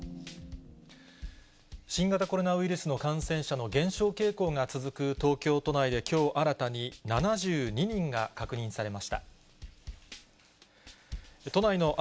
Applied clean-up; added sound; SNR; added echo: none; Drum kit; 16 dB; none.